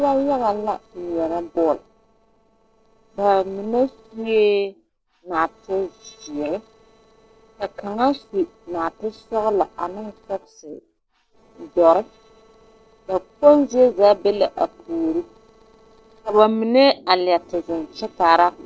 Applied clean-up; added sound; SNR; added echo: neural separator model SepFormer DNS4.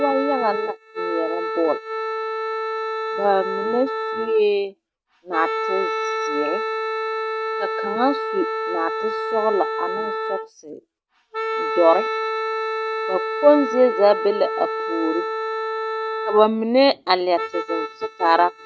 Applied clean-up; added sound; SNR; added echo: neural mask model RNNoise.